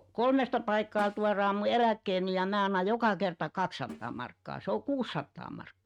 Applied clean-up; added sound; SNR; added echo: neural mask model RNNoise.